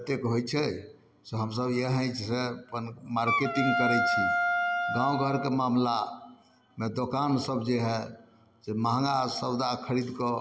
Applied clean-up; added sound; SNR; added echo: none; Wind instrument, woodwind instrument; 0 dB; none.